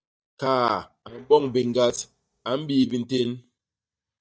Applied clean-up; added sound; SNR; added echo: neural mask model DeepFilterNet 3.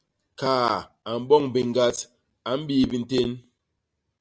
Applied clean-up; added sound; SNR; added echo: none; none; none; none.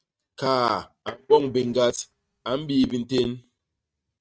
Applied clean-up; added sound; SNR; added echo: neural mask model RNNoise.